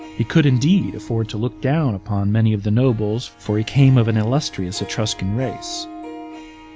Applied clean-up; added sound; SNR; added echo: none; Harp; 18 dB; none.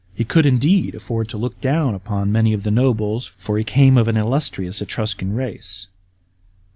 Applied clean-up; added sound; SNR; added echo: none; none; none; none.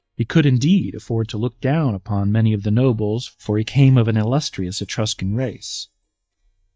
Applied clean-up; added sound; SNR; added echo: neural mask model DeepFilterNet 3.